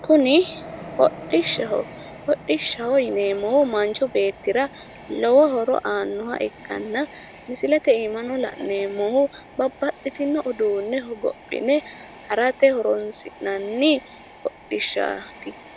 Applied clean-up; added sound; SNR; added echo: none; Train; 19 dB; none.